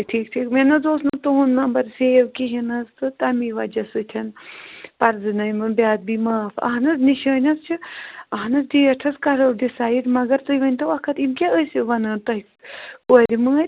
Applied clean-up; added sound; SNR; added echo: none; none; none; none.